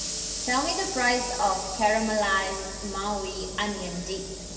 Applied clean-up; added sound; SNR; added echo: none; Sliding door / Hiss; 6 dB; reverberation time 1.9 s.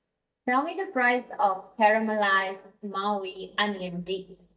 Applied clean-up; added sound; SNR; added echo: neural mask model DeepFilterNet 3.